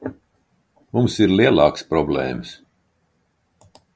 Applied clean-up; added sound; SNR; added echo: none; none; none; none.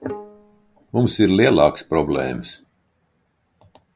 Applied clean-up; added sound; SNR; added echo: none; Bowed string instrument; 20 dB; none.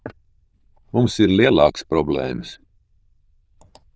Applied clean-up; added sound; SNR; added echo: neural diffusion model UNIVERSE++.